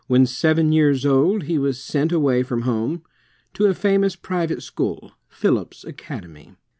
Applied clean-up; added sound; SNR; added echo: none; none; none; none.